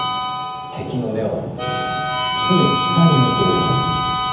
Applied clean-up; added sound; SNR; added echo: none; Harmonica; 1 dB; reverberation time 0.7 s.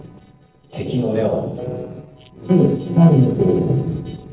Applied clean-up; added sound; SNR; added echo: neural separator model SepFormer DNS4.